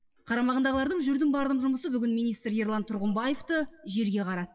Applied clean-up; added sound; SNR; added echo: classical method WPE with log-MMSE.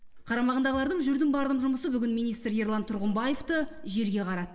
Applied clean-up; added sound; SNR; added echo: none; Chirp, tweet; 14 dB; reverberation time 1.3 s.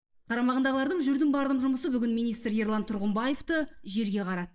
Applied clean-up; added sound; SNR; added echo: neural mask model DeepFilterNet 3.